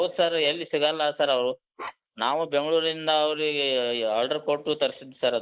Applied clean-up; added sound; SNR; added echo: neural mask model Resemble Enhance denoiser.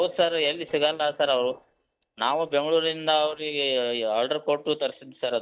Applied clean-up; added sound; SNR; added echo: neural mask model DeepFilterNet 3.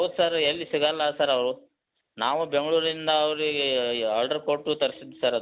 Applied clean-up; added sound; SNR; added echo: none; none; none; none.